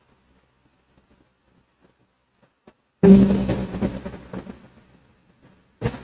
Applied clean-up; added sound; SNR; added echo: neural mask model RNNoise.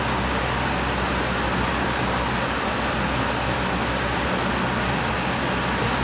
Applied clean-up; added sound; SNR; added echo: none; none; none; none.